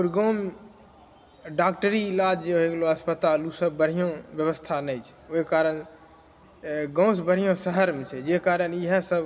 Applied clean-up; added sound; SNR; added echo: none; none; none; none.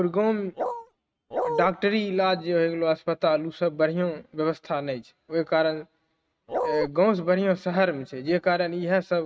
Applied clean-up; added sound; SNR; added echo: neural mask model RNNoise.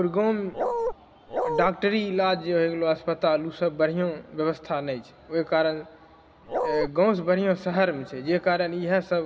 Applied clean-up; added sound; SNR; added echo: none; Bark; 1 dB; none.